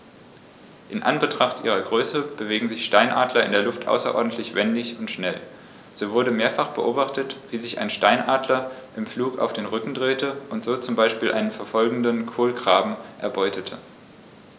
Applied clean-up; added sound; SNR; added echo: none; none; none; none.